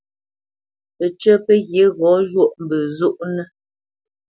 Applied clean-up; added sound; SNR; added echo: none; none; none; none.